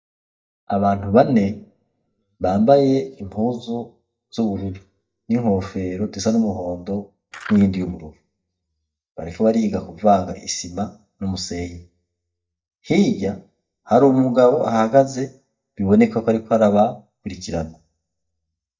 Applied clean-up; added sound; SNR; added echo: neural mask model DeepFilterNet 3.